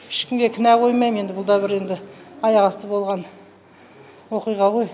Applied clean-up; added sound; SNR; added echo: none; none; none; none.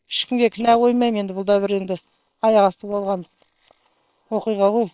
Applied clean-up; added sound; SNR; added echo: neural separator model SepFormer WHAM!.